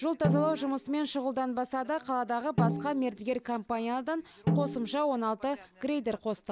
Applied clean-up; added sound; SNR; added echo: none; Snare drum; 3 dB; none.